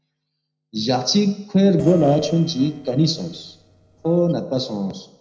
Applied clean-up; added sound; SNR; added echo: neural separator model SepFormer DNS4.